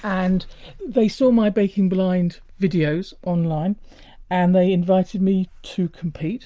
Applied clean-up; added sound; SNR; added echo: none; none; none; none.